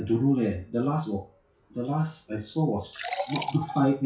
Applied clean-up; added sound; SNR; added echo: classical method log-MMSE.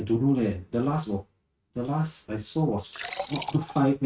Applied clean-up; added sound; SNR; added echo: neural mask model RNNoise.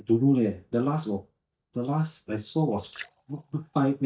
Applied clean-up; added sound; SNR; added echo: neural mask model DeepFilterNet 3.